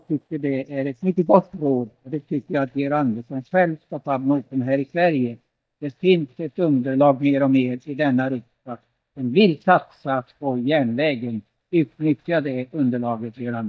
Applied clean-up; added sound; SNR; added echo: neural mask model DeepFilterNet 3.